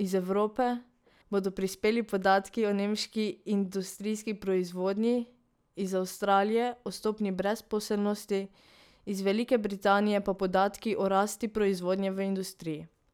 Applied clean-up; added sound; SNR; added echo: none; none; none; none.